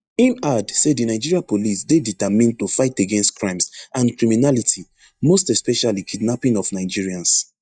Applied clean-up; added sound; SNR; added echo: neural mask model DeepFilterNet 3.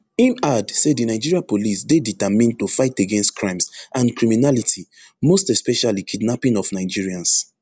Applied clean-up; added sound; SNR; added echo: none; none; none; none.